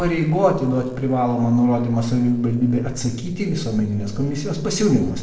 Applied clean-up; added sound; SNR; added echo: neural separator model SepFormer DNS4.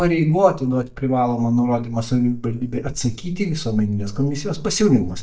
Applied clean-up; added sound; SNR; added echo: neural mask model DeepFilterNet 3.